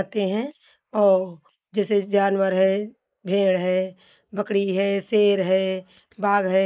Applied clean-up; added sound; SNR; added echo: neural mask model Resemble Enhance denoiser.